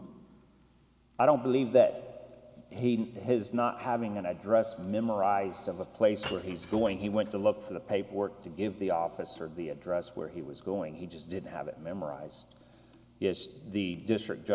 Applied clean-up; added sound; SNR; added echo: none; Shatter / Crushing; 17 dB; none.